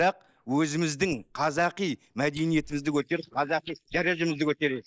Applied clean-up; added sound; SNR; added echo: neural mask model Resemble Enhance denoiser.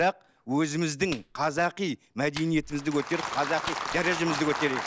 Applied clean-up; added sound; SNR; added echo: none; Clapping; 20 dB; none.